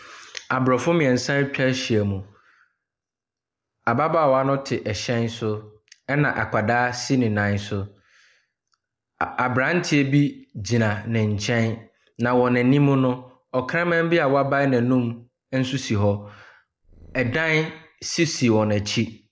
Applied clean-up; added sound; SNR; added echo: neural separator model SepFormer DNS4.